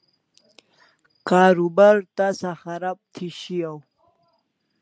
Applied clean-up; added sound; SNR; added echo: none; none; none; none.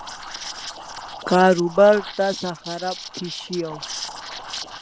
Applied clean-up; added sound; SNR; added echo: none; Liquid; 12 dB; none.